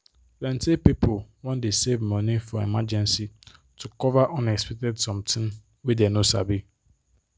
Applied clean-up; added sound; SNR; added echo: none; none; none; none.